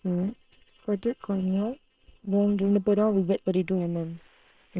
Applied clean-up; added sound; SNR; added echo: neural separator model SepFormer WHAM!.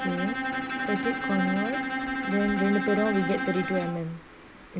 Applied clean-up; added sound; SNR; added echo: none; Bowed string instrument; 2 dB; none.